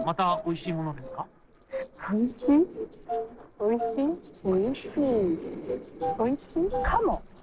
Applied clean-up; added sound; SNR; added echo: neural separator model SepFormer DNS4.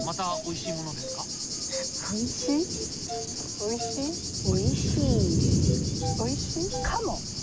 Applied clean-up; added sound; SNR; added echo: none; Thunder / Cricket; -3 dB; none.